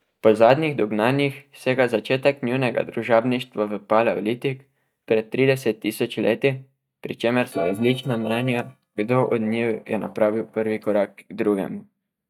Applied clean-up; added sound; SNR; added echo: neural mask model DeepFilterNet 3.